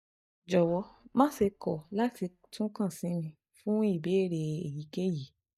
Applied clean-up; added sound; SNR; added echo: neural mask model DeepFilterNet 3.